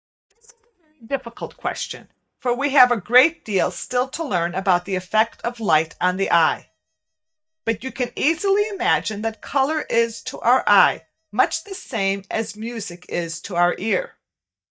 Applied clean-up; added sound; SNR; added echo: neural mask model DeepFilterNet 3.